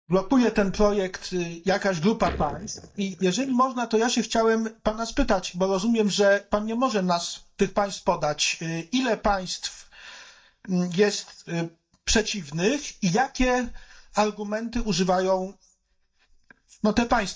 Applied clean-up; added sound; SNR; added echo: neural mask model DeepFilterNet 3.